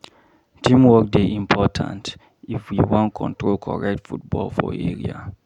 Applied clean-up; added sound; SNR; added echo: none; none; none; none.